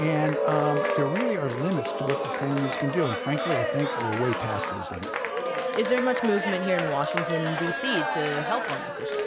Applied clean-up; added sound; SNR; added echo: none; Cheering; 0 dB; none.